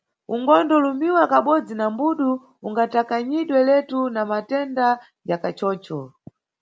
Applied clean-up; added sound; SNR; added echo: none; none; none; none.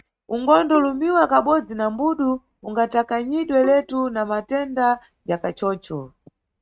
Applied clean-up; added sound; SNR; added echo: neural mask model RNNoise.